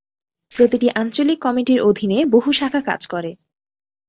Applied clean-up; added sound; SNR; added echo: neural separator model SepFormer DNS4.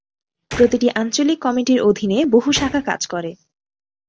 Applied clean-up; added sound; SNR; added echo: none; Gunshot, gunfire; 19 dB; none.